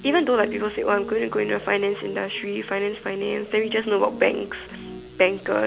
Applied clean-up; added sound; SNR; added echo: none; Piano; 14 dB; none.